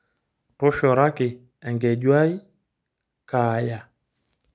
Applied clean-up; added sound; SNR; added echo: none; none; none; none.